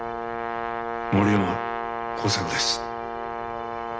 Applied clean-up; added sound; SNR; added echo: none; Brass instrument; 1 dB; none.